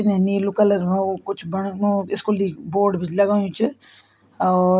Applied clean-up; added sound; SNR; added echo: none; none; none; none.